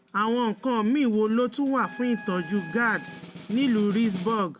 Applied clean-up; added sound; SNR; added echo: none; Wind instrument, woodwind instrument + Snare drum; 17 dB; none.